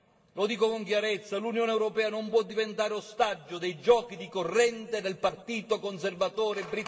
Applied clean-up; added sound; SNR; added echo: none; none; none; reverberation time 2.2 s.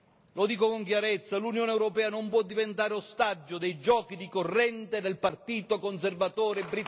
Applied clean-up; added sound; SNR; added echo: none; none; none; none.